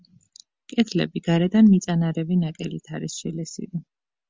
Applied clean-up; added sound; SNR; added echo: none; none; none; none.